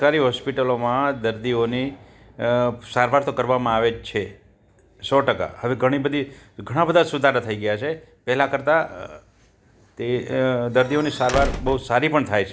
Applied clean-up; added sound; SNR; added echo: none; Squeak / Slam / Wood; 7 dB; none.